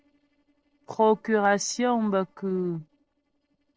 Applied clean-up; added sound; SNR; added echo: neural separator model SepFormer DNS4.